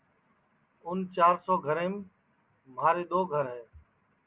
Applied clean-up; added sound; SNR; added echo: none; none; none; none.